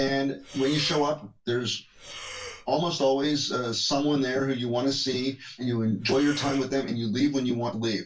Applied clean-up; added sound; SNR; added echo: none; Breathing; 16 dB; reverberation time 0.2 s.